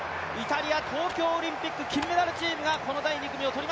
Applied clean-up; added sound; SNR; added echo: none; Computer keyboard; 20 dB; none.